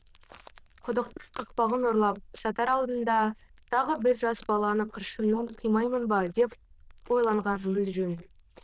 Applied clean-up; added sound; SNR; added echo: neural diffusion model UNIVERSE++.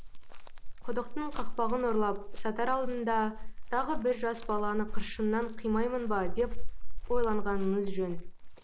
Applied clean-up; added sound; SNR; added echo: none; Chirp, tweet; -2 dB; none.